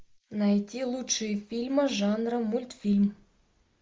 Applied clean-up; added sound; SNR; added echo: neural mask model Resemble Enhance denoiser.